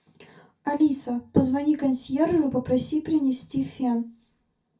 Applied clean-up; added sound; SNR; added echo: none; none; none; reverberation time 0.3 s.